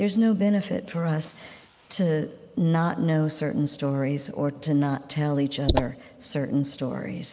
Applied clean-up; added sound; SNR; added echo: neural mask model Resemble Enhance denoiser.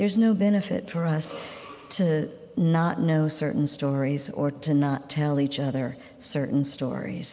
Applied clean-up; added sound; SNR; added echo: none; none; none; none.